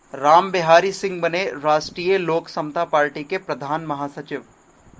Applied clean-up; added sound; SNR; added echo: none; none; none; none.